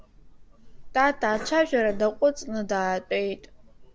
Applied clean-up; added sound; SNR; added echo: none; Cough; 14 dB; none.